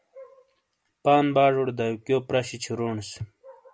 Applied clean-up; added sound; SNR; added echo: none; none; none; none.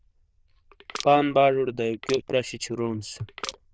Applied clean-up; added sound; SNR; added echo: neural diffusion model UNIVERSE++.